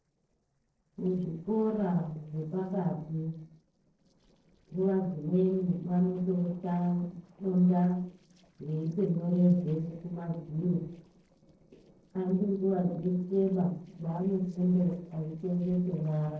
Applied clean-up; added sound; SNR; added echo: neural separator model SepFormer DNS4.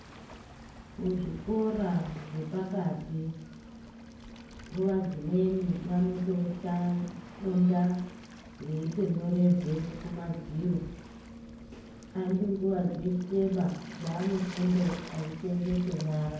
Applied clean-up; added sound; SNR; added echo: none; Waves, surf; 15 dB; reverberation time 0.9 s.